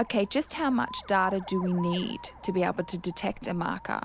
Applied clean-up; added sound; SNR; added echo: none; Alarm; 14 dB; none.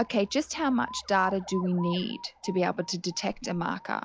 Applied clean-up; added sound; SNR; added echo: classical method log-MMSE.